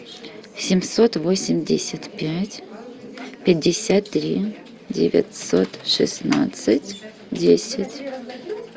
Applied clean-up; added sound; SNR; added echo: none; none; none; none.